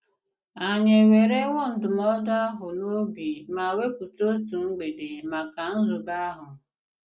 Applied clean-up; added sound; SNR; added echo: none; none; none; none.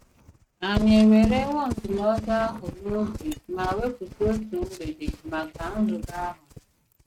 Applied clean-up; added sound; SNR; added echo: neural mask model RNNoise.